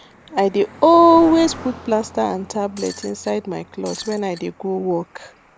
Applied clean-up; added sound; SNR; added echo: none; Cricket + Shatter; 19 dB; none.